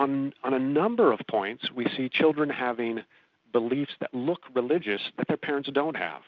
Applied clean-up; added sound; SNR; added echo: none; none; none; none.